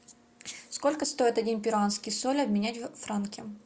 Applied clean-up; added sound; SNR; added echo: none; none; none; none.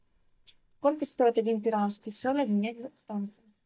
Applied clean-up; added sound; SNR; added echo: neural mask model DeepFilterNet 3.